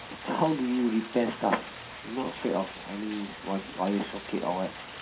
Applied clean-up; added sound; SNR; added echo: none; Rain; 13 dB; reverberation time 0.3 s.